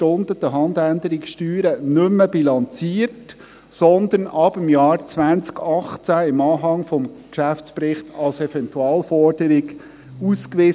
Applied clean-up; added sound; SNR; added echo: none; none; none; none.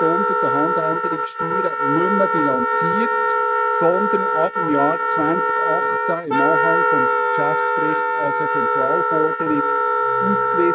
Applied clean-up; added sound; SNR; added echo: neural mask model RNNoise.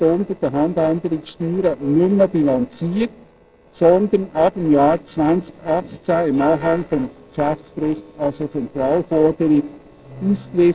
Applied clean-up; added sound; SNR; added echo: neural separator model SepFormer DNS4.